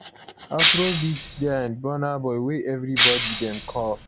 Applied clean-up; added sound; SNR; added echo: none; Shatter; -2 dB; none.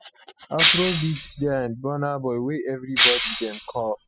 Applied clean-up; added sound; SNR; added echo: classical method spectral subtraction.